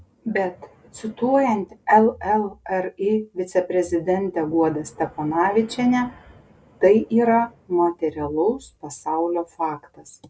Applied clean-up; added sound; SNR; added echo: none; none; none; none.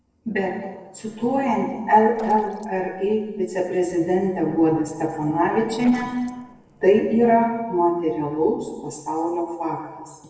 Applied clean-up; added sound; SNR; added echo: neural separator model SepFormer DNS4.